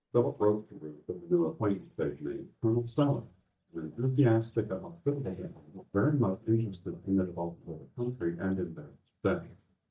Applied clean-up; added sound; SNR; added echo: neural mask model DeepFilterNet 3.